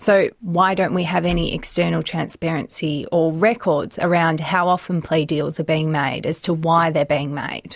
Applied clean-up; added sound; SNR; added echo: none; Tools; 18 dB; none.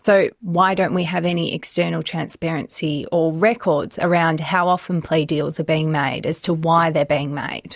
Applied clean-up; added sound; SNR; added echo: neural mask model DeepFilterNet 3.